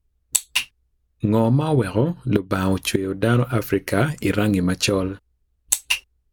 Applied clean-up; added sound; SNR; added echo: none; none; none; none.